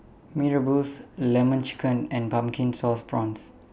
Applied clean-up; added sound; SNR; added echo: none; none; none; none.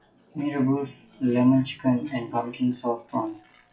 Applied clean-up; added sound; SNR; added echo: classical method WPE with log-MMSE.